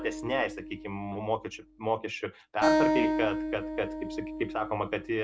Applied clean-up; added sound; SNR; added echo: none; Acoustic guitar; 0 dB; none.